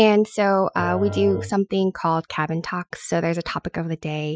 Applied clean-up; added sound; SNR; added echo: classical method Wiener filter.